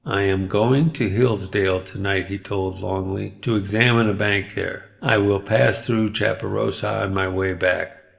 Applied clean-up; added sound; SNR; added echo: none; none; none; reverberation time 0.7 s.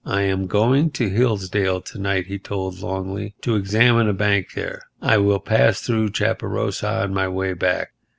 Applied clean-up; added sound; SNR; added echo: none; none; none; none.